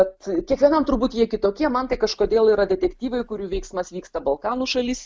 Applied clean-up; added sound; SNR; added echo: none; none; none; none.